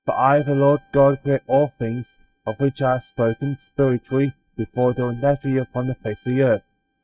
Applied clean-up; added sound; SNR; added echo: neural mask model RNNoise.